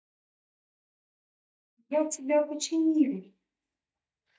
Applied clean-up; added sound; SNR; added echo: neural mask model DeepFilterNet 3.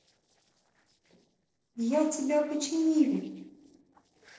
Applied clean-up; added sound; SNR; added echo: neural separator model SepFormer DNS4.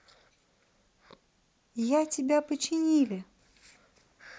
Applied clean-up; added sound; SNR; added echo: none; none; none; none.